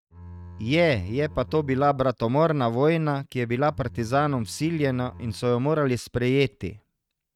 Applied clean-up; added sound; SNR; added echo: neural mask model RNNoise.